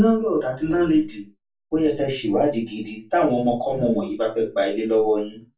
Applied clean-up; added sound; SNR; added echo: none; none; none; reverberation time 0.2 s.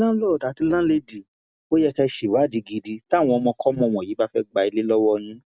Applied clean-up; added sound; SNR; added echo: none; none; none; none.